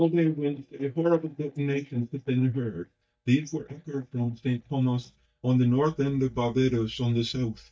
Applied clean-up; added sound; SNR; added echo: neural mask model DeepFilterNet 3.